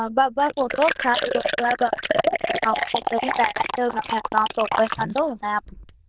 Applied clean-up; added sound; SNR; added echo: neural diffusion model UNIVERSE++.